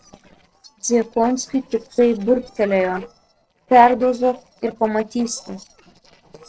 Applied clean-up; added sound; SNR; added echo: neural separator model SepFormer DNS4.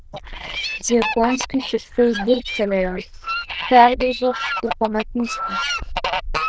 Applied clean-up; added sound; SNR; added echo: neural diffusion model UNIVERSE++.